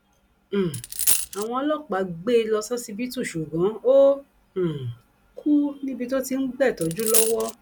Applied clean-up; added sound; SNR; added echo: none; Coin (dropping); 0 dB; none.